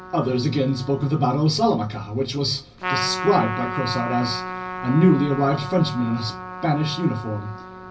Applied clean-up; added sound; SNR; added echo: none; Trumpet; 10 dB; reverberation time 0.4 s.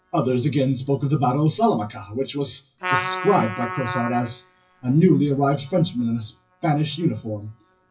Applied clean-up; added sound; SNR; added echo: classical method WPE with log-MMSE.